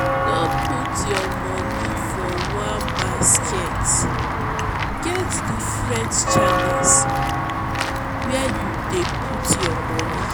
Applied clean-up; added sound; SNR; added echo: none; Walk, footsteps / Bell; -4 dB; none.